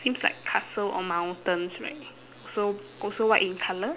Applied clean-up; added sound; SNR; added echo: none; none; none; none.